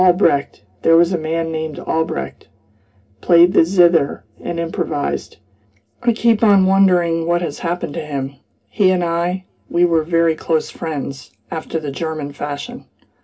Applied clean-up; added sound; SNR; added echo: none; none; none; reverberation time 0.4 s.